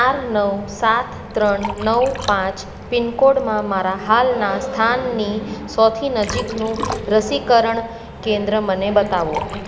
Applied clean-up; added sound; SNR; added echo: none; Liquid; 15 dB; none.